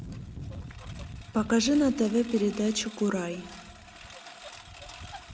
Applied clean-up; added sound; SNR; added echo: none; Engine; 13 dB; none.